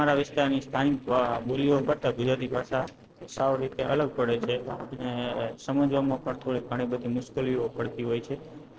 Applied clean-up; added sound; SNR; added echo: neural separator model SepFormer DNS4.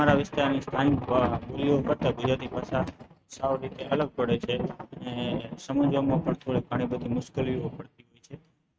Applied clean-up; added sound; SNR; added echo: neural mask model RNNoise.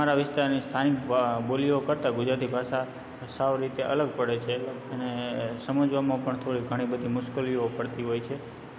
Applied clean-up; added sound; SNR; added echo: none; none; none; none.